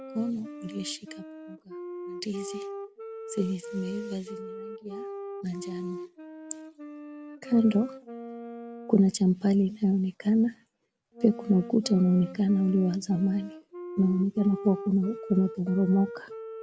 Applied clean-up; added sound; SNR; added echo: none; Wind instrument, woodwind instrument; 13 dB; none.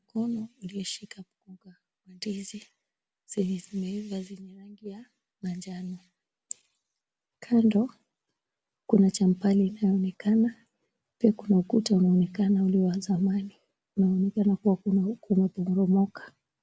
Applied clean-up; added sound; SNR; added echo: none; none; none; none.